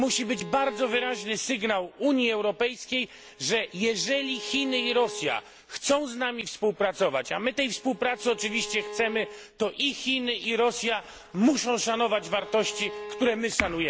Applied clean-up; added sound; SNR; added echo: none; Bowed string instrument; 16 dB; none.